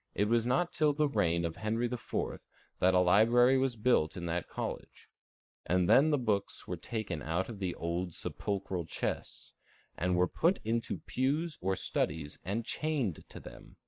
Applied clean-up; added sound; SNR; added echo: neural mask model Resemble Enhance denoiser.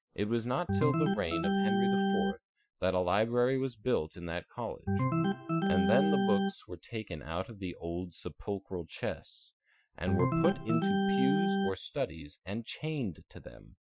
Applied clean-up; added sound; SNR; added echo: classical method Wiener filter.